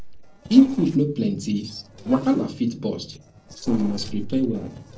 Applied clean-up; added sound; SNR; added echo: neural separator model SepFormer DNS4.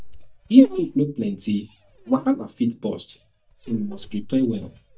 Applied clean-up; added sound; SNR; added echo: neural mask model DeepFilterNet 3.